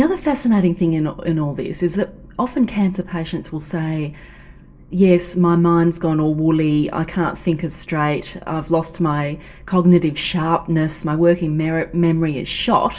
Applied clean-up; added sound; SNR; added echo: none; none; none; reverberation time 0.2 s.